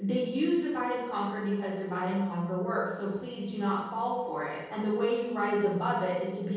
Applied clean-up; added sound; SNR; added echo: none; none; none; reverberation time 1.3 s.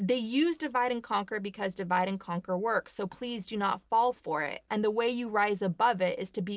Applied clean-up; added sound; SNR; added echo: none; none; none; none.